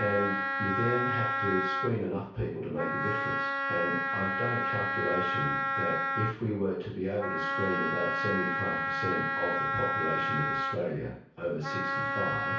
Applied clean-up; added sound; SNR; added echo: none; Wind instrument, woodwind instrument; -2 dB; reverberation time 0.6 s.